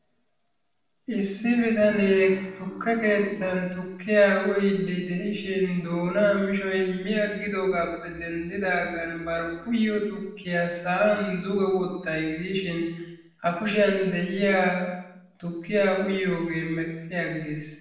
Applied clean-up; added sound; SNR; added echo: neural separator model SepFormer DNS4.